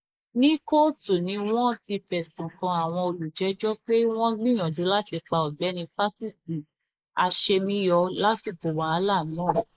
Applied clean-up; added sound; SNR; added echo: neural mask model Resemble Enhance denoiser.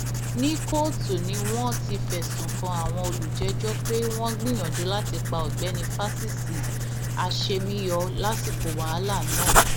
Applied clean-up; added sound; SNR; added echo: none; Writing; -4 dB; none.